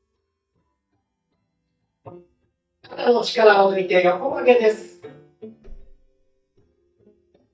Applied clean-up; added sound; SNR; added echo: neural mask model DeepFilterNet 3.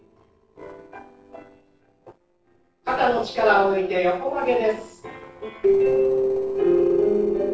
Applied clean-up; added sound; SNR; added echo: neural separator model SepFormer DNS4.